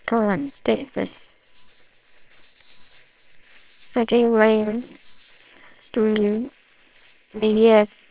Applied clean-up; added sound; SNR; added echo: neural separator model SepFormer WHAMR!.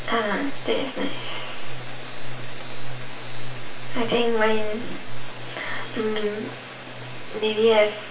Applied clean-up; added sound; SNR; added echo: none; Rain; 18 dB; reverberation time 0.3 s.